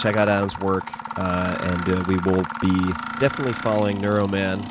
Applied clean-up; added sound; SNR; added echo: none; Mechanisms; 9 dB; none.